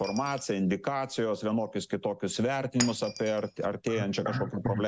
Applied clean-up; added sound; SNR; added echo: none; Shatter; 15 dB; none.